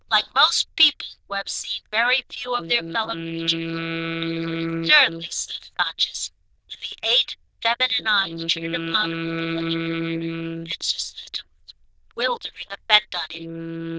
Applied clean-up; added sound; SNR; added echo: neural diffusion model UNIVERSE++.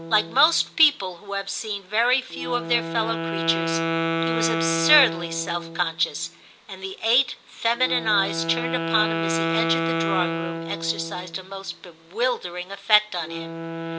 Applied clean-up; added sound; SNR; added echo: none; Wind instrument, woodwind instrument; 3 dB; none.